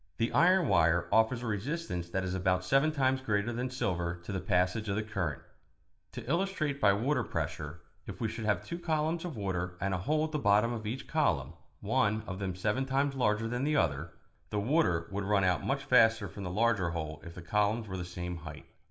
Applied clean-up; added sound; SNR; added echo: none; none; none; reverberation time 0.6 s.